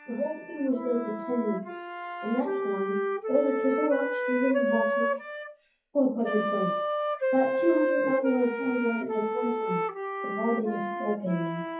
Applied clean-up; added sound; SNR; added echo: classical method WPE with log-MMSE.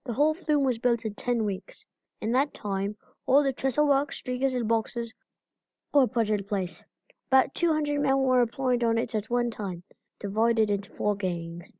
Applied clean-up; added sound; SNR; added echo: none; none; none; none.